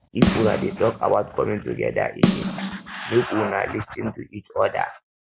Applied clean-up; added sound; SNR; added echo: none; Snare drum; 2 dB; none.